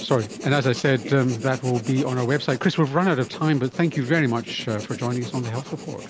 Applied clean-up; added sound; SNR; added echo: none; Writing; 14 dB; none.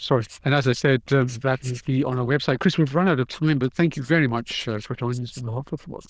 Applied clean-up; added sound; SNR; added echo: neural diffusion model UNIVERSE++.